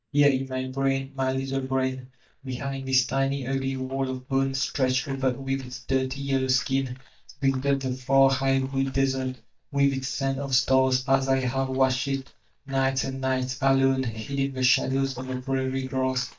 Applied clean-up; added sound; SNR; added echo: neural mask model DeepFilterNet 3.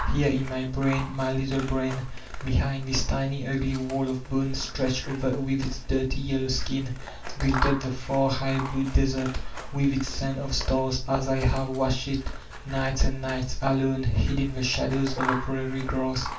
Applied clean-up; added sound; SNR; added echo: none; Scissors; 14 dB; reverberation time 0.2 s.